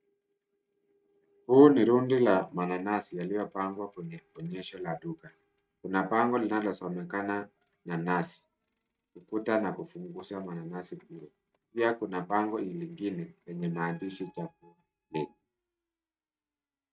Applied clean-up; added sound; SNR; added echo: neural mask model RNNoise.